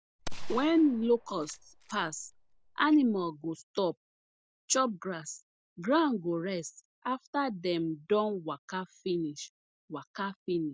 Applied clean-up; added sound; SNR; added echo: none; Gunshot, gunfire; 7 dB; none.